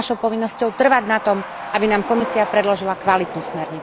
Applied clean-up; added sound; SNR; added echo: none; Truck; 11 dB; none.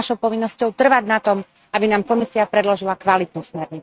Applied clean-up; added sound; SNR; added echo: neural mask model RNNoise.